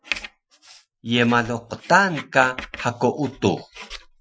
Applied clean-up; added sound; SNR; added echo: classical method Wiener filter.